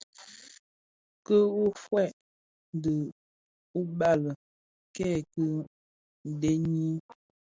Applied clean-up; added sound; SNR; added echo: none; none; none; none.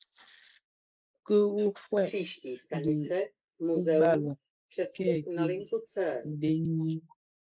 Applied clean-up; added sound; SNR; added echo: neural mask model Resemble Enhance denoiser.